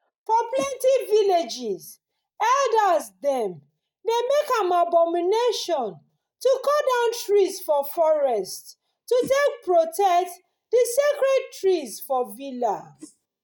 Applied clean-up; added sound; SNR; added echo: neural mask model DeepFilterNet 3.